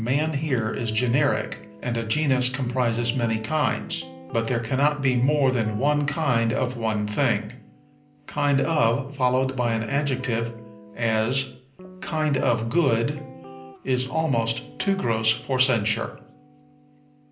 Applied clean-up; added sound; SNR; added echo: none; Guitar; 18 dB; reverberation time 0.5 s.